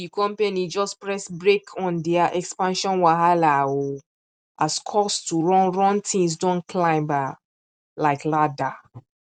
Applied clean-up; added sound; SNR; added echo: none; none; none; none.